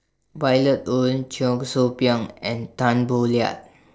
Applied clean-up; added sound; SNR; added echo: neural separator model SepFormer DNS4.